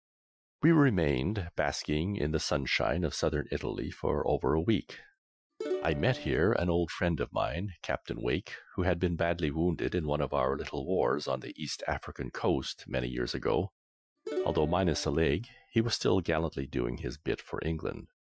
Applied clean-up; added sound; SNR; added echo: classical method Wiener filter.